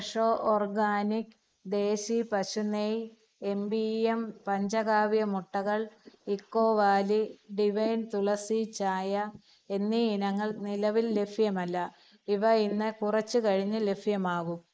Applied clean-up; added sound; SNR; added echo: neural mask model Resemble Enhance denoiser.